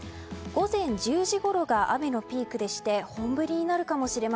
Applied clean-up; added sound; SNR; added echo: none; none; none; none.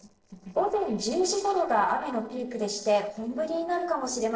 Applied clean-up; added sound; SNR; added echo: neural separator model SepFormer DNS4.